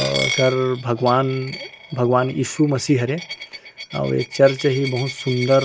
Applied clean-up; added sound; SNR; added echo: none; Coin (dropping); 11 dB; none.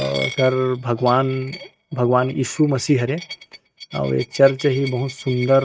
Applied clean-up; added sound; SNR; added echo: neural mask model RNNoise.